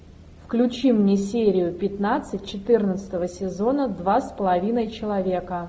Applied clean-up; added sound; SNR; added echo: none; none; none; none.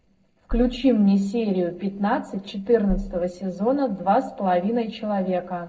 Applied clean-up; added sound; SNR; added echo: neural separator model SepFormer DNS4.